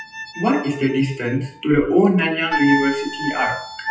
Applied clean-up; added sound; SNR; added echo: classical method WPE with log-MMSE.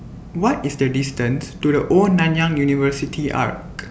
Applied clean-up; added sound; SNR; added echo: none; none; none; none.